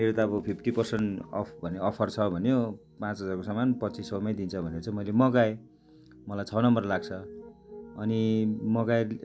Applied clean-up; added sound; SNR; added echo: none; Piano; 18 dB; none.